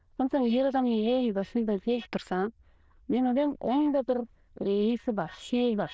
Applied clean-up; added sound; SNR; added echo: neural diffusion model UNIVERSE++.